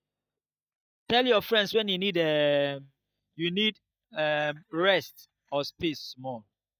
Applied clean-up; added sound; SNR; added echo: neural mask model DeepFilterNet 3.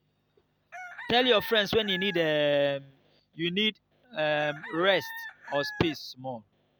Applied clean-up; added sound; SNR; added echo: none; Chicken, rooster; 14 dB; none.